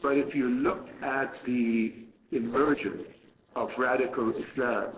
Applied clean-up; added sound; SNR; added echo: neural separator model SepFormer DNS4.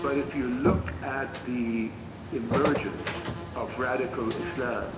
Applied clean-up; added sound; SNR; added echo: none; Buzz; 3 dB; reverberation time 1.6 s.